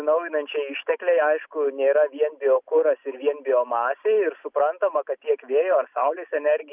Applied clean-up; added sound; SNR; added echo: none; none; none; none.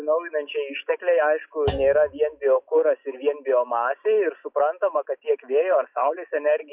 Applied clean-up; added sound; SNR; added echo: classical method log-MMSE.